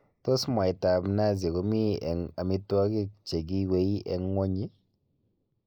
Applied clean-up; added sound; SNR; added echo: neural mask model Resemble Enhance denoiser.